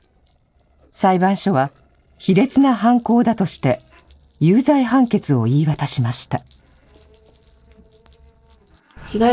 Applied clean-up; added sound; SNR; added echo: neural separator model SepFormer DNS4.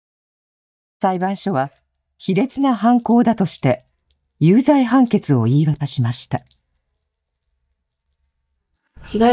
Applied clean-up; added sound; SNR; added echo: neural mask model DeepFilterNet 3.